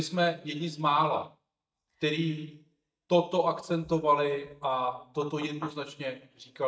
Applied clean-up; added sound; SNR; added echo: neural mask model DeepFilterNet 3.